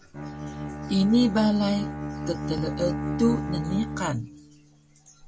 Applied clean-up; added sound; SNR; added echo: none; Bowed string instrument; 6 dB; none.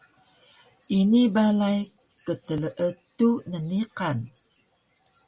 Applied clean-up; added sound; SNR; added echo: none; none; none; none.